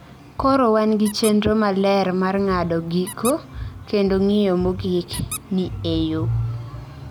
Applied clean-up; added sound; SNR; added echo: none; Squeak; 19 dB; none.